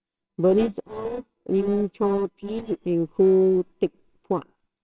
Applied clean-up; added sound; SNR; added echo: neural separator model SepFormer WHAMR!.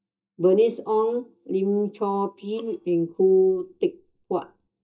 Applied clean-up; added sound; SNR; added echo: neural mask model DeepFilterNet 3.